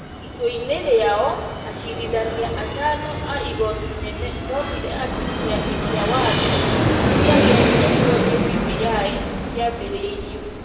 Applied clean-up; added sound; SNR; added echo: none; Fixed-wing aircraft, airplane; -3 dB; reverberation time 1.1 s.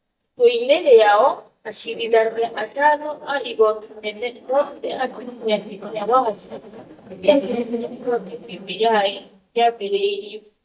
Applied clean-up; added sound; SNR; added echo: neural mask model DeepFilterNet 3.